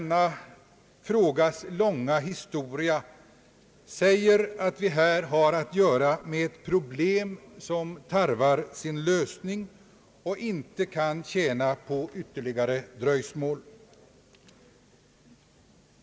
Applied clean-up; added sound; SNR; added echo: none; none; none; none.